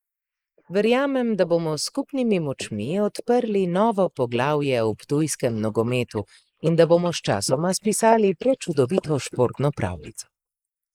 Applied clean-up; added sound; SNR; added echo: neural mask model Resemble Enhance denoiser.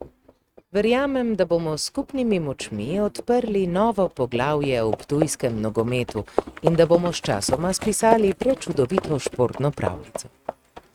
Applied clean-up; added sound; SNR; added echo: neural mask model RNNoise.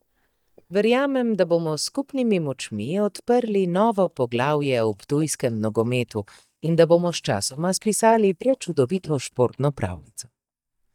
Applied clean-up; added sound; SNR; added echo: neural mask model DeepFilterNet 3.